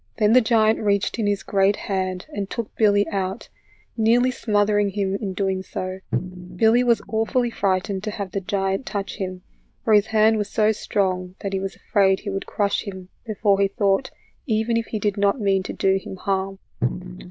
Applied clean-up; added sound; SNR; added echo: neural diffusion model UNIVERSE++.